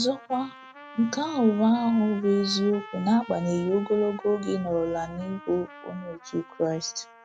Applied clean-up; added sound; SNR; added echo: none; Trumpet; 19 dB; none.